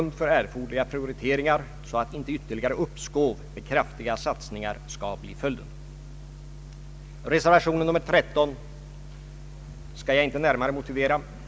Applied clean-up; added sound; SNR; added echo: none; none; none; none.